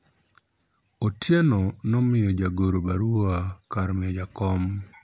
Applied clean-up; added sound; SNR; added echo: none; none; none; none.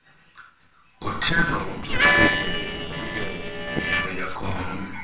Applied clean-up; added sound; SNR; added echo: neural separator model SepFormer WHAMR!.